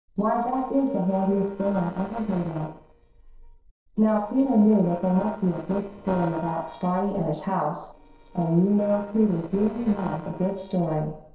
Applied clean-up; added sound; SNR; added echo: neural separator model SepFormer DNS4.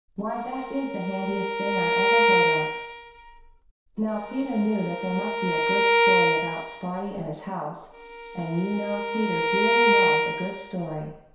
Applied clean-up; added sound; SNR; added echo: none; Bowed string instrument; -5 dB; reverberation time 0.7 s.